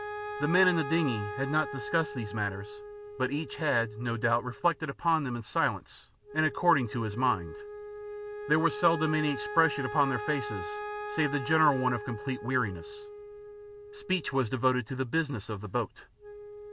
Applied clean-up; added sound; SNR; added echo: none; Wind instrument, woodwind instrument; 10 dB; none.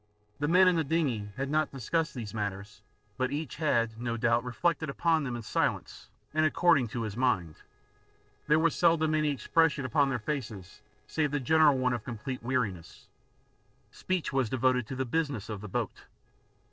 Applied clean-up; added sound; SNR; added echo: neural separator model SepFormer DNS4.